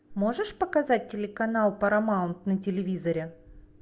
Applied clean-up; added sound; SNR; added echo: none; none; none; none.